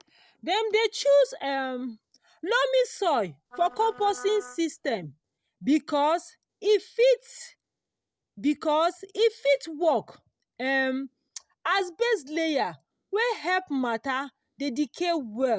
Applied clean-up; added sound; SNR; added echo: neural separator model SepFormer DNS4.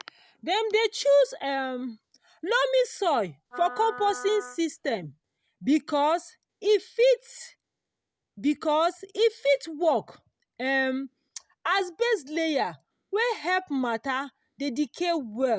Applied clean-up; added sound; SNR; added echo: none; Wind instrument, woodwind instrument; 14 dB; none.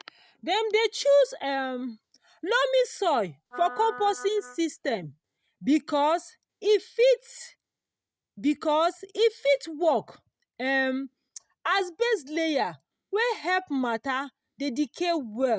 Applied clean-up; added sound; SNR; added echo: neural mask model RNNoise.